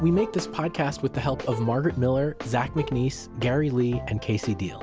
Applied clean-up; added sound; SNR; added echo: none; Bowed string instrument; 16 dB; none.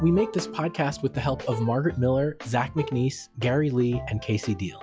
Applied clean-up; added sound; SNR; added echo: classical method log-MMSE.